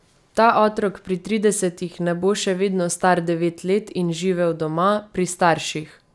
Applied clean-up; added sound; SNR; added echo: none; none; none; none.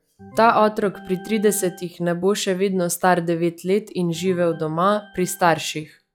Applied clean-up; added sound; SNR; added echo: classical method log-MMSE.